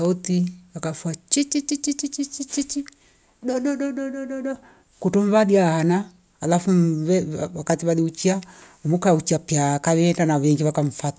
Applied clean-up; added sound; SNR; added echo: none; none; none; none.